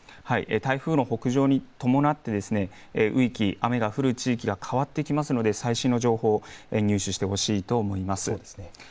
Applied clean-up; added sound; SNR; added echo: none; none; none; none.